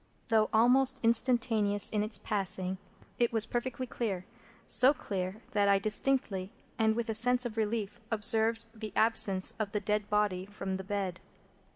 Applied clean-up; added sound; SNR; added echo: none; none; none; none.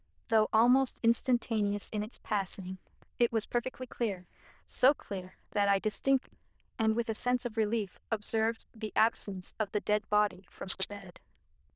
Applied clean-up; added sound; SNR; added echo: neural diffusion model UNIVERSE++.